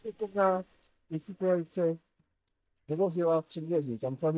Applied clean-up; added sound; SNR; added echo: neural mask model DeepFilterNet 3.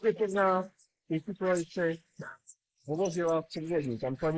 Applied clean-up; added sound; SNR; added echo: neural mask model Resemble Enhance denoiser.